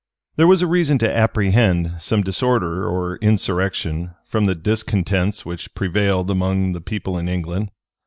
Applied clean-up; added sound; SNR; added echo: neural mask model Resemble Enhance denoiser.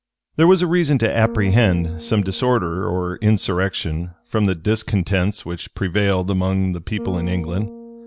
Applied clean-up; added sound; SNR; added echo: none; Bass guitar; 17 dB; none.